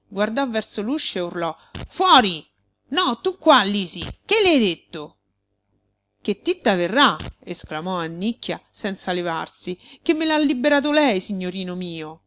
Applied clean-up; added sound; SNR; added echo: none; Fart; 20 dB; none.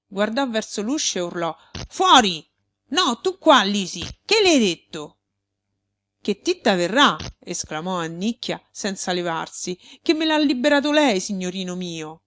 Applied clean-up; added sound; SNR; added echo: neural mask model RNNoise.